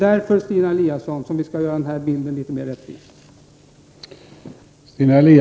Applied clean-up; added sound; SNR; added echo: none; none; none; none.